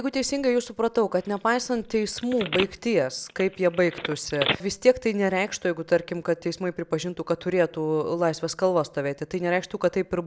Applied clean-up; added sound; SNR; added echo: none; Telephone; 9 dB; none.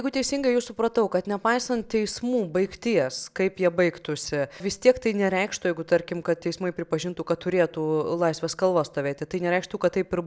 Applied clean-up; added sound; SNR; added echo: none; none; none; none.